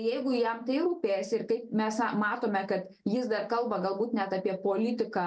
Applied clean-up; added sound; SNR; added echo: none; none; none; none.